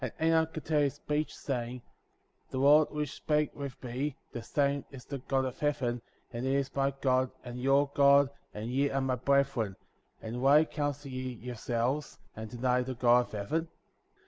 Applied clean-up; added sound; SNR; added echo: none; none; none; none.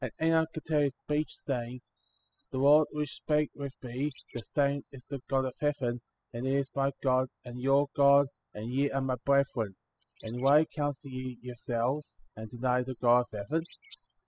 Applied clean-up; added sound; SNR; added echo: classical method spectral subtraction.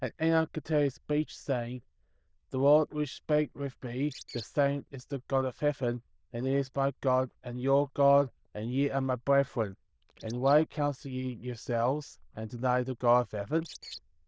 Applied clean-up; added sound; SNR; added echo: neural diffusion model UNIVERSE++.